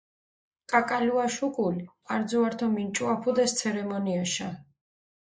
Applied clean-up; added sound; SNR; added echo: neural mask model Resemble Enhance denoiser.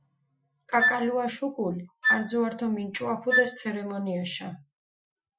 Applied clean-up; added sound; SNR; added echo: classical method Wiener filter.